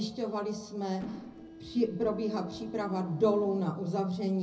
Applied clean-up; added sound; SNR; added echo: none; Mechanisms; 15 dB; reverberation time 0.4 s.